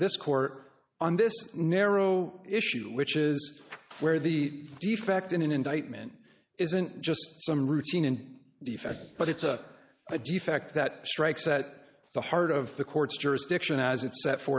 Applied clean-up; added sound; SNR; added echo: neural mask model Resemble Enhance denoiser.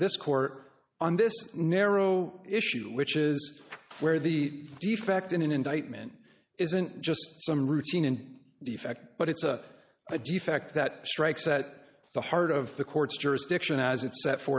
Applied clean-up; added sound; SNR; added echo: none; none; none; none.